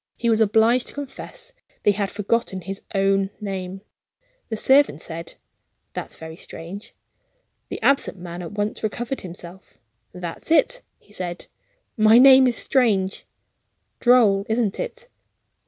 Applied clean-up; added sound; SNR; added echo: none; none; none; none.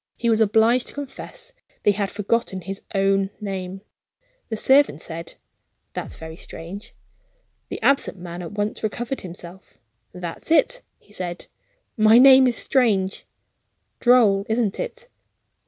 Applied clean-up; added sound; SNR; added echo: none; Bass drum; 19 dB; none.